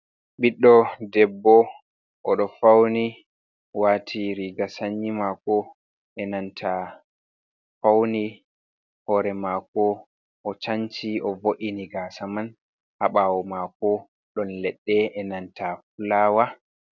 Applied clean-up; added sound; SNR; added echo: none; none; none; none.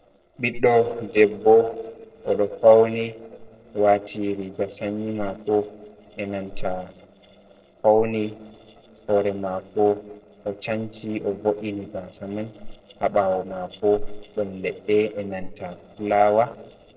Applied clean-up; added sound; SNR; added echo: neural separator model SepFormer DNS4.